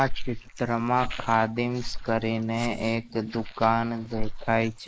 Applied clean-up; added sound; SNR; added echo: neural mask model Resemble Enhance denoiser.